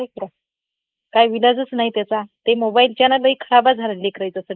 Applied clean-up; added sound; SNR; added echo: neural mask model Resemble Enhance denoiser.